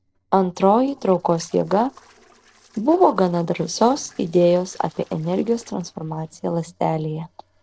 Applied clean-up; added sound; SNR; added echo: neural separator model SepFormer DNS4.